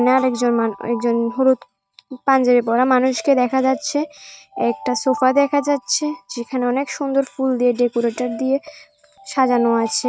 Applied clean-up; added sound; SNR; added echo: neural mask model RNNoise.